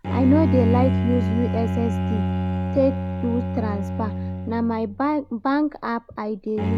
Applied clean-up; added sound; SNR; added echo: none; Bowed string instrument; 1 dB; none.